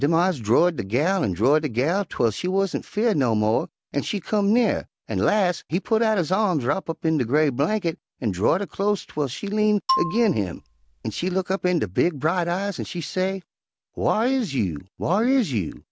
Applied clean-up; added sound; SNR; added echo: none; Marimba, xylophone; 7 dB; none.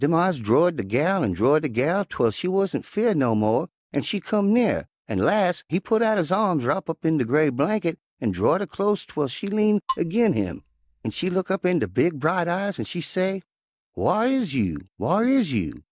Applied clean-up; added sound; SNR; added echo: neural mask model DeepFilterNet 3.